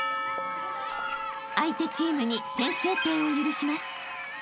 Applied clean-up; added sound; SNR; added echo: none; Wind instrument, woodwind instrument + Percussion; 7 dB; none.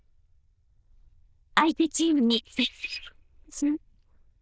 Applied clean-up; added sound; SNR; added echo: neural diffusion model UNIVERSE++.